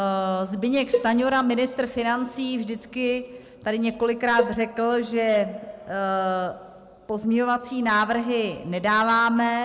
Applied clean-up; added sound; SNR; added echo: none; Cowbell; 7 dB; none.